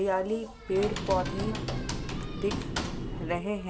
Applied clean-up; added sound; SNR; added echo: none; Typing; 3 dB; none.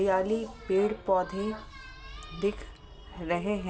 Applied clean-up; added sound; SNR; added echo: none; none; none; none.